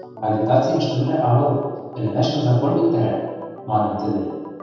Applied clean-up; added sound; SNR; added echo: none; Organ; 17 dB; reverberation time 1.2 s.